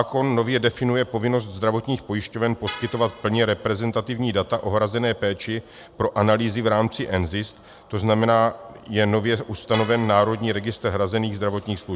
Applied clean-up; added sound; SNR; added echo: none; Vehicle horn, car horn, honking; 18 dB; none.